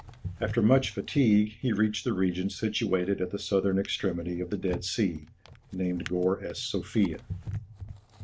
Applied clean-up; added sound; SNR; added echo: none; Drawer open or close; 15 dB; none.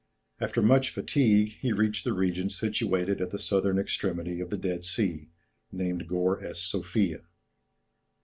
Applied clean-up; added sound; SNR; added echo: none; none; none; none.